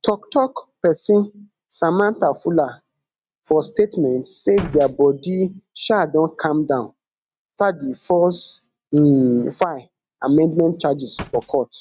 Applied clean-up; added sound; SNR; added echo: neural mask model RNNoise.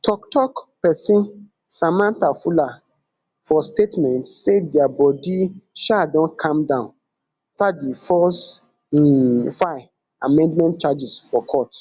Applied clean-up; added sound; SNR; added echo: none; none; none; none.